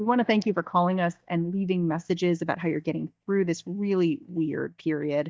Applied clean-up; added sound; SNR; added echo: neural mask model DeepFilterNet 3.